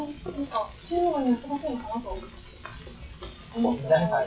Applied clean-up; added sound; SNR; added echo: classical method WPE with log-MMSE.